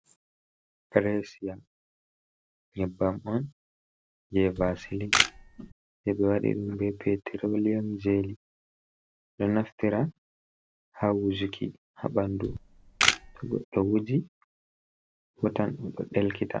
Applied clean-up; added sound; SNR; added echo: none; Camera; -1 dB; none.